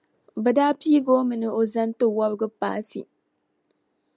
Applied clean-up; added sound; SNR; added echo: none; none; none; none.